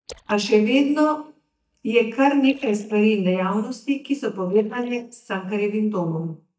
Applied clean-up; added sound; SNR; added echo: neural mask model DeepFilterNet 3.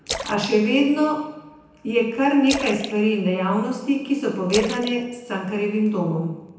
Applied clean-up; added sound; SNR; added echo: none; Splash, splatter; 14 dB; reverberation time 0.9 s.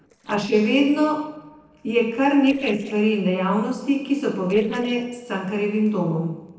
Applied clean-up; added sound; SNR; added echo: neural separator model SepFormer DNS4.